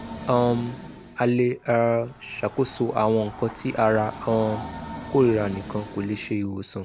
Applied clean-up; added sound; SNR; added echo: none; Train; 14 dB; none.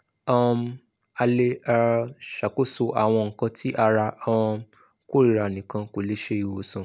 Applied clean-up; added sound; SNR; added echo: none; none; none; none.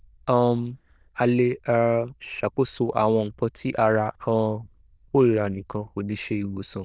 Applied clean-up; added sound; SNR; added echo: neural diffusion model UNIVERSE++.